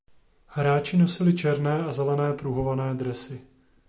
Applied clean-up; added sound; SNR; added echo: none; none; none; none.